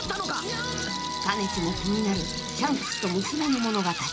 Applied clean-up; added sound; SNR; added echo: none; Rattle; 8 dB; none.